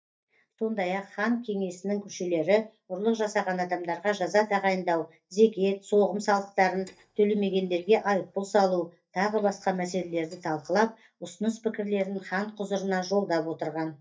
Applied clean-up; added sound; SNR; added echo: neural mask model DeepFilterNet 3.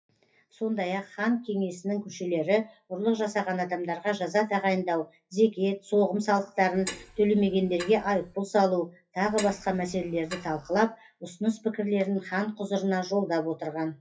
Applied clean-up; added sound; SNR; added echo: classical method WPE with log-MMSE.